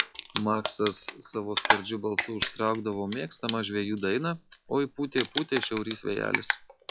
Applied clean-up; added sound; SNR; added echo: classical method log-MMSE.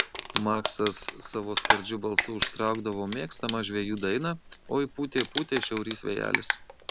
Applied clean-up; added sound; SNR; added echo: none; Crumpling, crinkling; 1 dB; none.